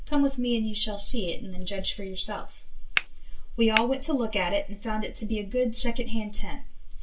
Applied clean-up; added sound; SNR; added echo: none; Finger snapping; 4 dB; reverberation time 0.2 s.